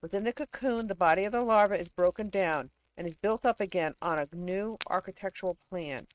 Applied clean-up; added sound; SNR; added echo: neural mask model RNNoise.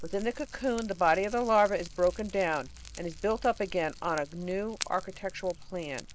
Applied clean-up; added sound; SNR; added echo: none; Fire; 14 dB; none.